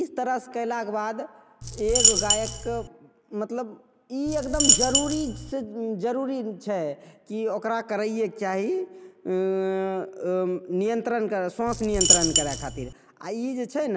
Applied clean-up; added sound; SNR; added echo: none; Coin (dropping); -5 dB; none.